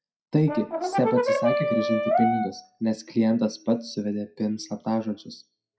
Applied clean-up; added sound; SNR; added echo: classical method WPE with log-MMSE.